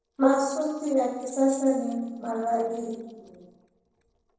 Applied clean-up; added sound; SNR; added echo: neural separator model SepFormer DNS4.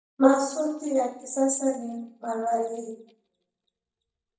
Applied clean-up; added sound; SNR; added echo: neural mask model DeepFilterNet 3.